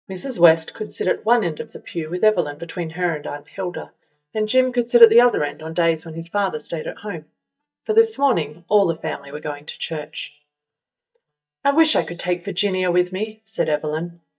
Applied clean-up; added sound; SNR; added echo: neural mask model DeepFilterNet 3.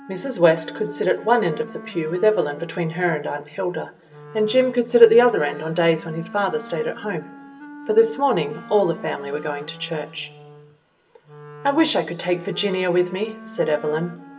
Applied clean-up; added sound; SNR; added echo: none; Wind instrument, woodwind instrument; 18 dB; reverberation time 1.0 s.